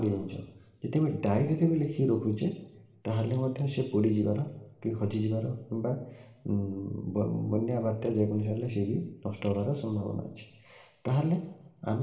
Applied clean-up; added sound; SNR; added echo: none; none; none; reverberation time 1.0 s.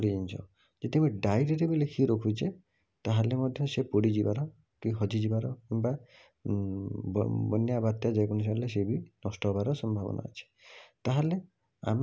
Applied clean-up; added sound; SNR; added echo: none; none; none; none.